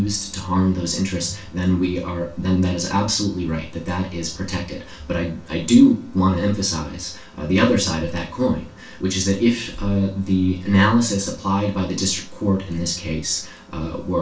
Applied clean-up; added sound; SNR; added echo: none; none; none; reverberation time 0.3 s.